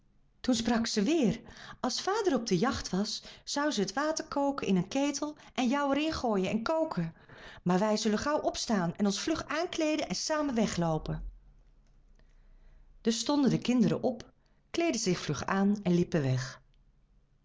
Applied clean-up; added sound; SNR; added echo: none; none; none; none.